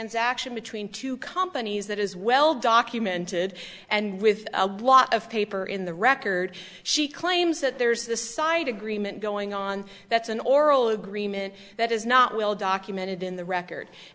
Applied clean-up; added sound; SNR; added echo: none; none; none; none.